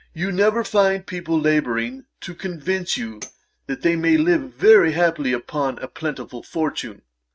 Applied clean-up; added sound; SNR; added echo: neural mask model RNNoise.